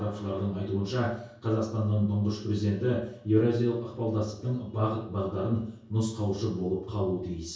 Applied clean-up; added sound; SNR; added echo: none; none; none; reverberation time 0.6 s.